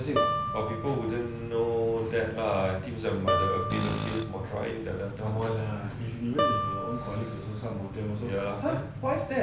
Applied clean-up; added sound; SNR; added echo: none; Guitar + Tools; 4 dB; none.